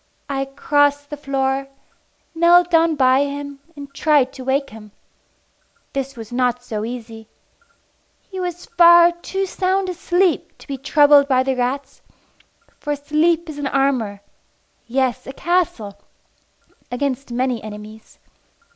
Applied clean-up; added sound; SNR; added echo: none; none; none; none.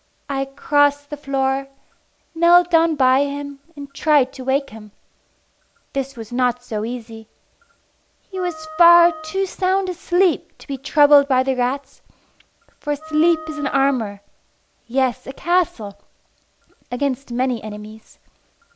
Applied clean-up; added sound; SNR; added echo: none; Wind instrument, woodwind instrument; 15 dB; none.